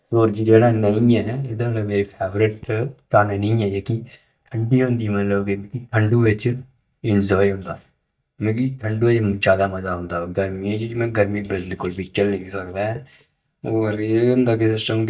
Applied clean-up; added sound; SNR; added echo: neural mask model DeepFilterNet 3.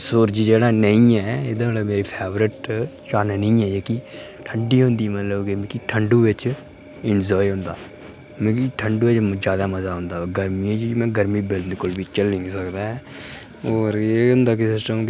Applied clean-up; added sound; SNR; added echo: none; none; none; none.